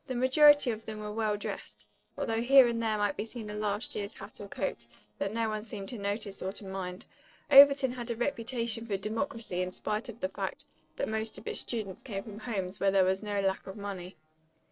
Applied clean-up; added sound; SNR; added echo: neural separator model SepFormer DNS4.